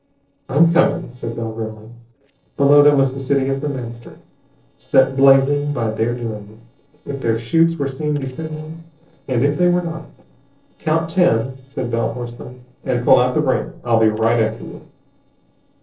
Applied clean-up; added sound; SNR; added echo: neural separator model SepFormer DNS4.